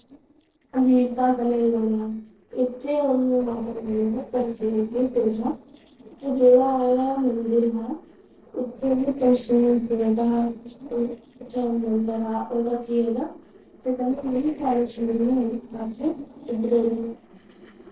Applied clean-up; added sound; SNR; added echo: neural separator model SepFormer DNS4.